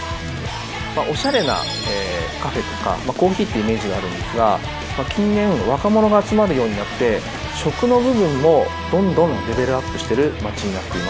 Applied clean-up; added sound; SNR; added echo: none; none; none; none.